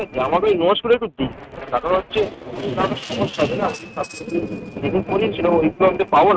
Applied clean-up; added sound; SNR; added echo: neural mask model RNNoise.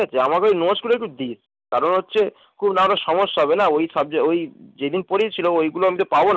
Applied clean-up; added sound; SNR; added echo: none; none; none; none.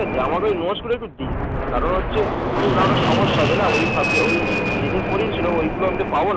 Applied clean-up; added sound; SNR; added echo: none; Fixed-wing aircraft, airplane; -1 dB; none.